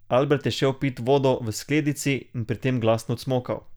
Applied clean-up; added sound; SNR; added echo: none; none; none; none.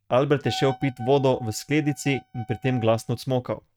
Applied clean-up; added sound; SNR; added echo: neural mask model RNNoise.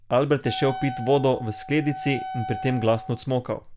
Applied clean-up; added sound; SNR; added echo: none; Wind instrument, woodwind instrument; 11 dB; none.